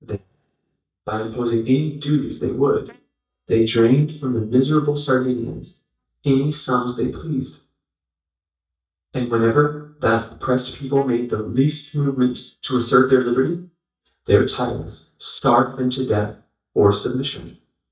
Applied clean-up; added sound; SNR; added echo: neural mask model DeepFilterNet 3.